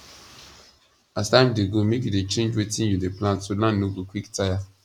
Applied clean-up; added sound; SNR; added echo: none; none; none; none.